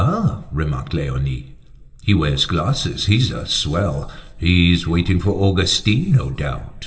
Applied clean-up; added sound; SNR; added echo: none; none; none; reverberation time 1.4 s.